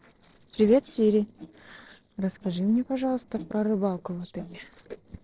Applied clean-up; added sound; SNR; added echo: neural separator model SepFormer DNS4.